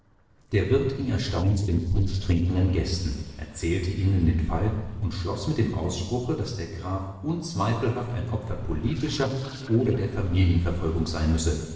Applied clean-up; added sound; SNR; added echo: neural separator model SepFormer DNS4.